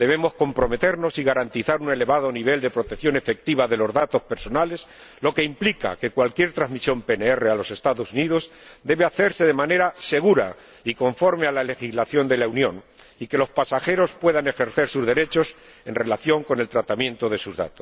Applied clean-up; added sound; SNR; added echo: none; none; none; none.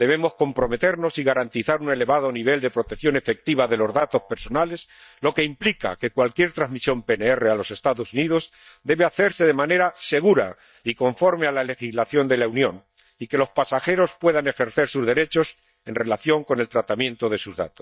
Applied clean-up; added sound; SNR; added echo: neural mask model DeepFilterNet 3.